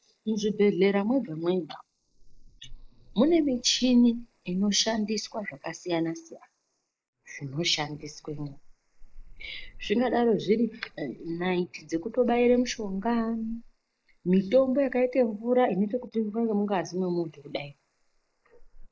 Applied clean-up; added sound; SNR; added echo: neural mask model Resemble Enhance denoiser.